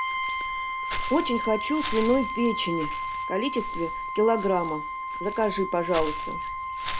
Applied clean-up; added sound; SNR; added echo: none; Walk, footsteps / Bird + Brass instrument; 3 dB; none.